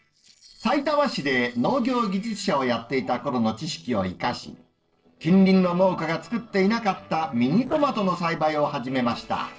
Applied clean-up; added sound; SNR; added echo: neural separator model SepFormer DNS4.